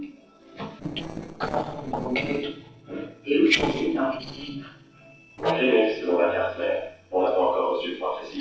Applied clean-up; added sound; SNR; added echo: neural separator model SepFormer DNS4.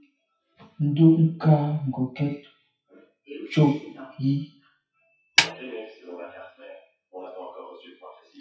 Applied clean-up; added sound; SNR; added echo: classical method WPE with log-MMSE.